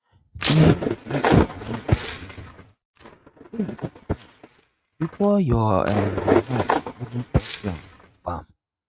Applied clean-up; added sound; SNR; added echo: neural mask model RNNoise.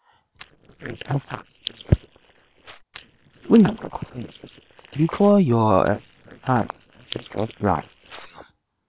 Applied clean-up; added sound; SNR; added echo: neural separator model SepFormer WHAM!.